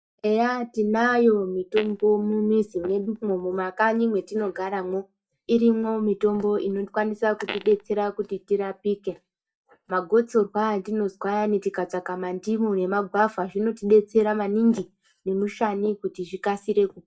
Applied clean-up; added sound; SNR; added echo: neural mask model DeepFilterNet 3.